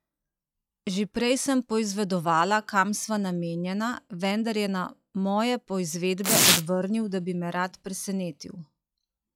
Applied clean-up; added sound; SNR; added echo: classical method log-MMSE.